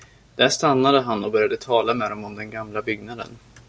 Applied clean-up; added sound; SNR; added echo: none; none; none; none.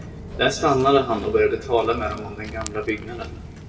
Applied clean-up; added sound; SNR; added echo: none; Walk, footsteps; 13 dB; reverberation time 1.4 s.